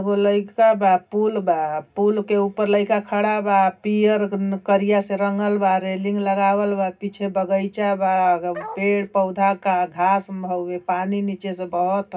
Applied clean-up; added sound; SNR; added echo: none; Bark; 14 dB; reverberation time 0.4 s.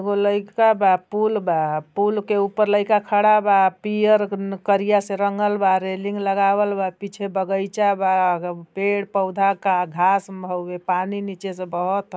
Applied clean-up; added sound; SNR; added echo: none; none; none; none.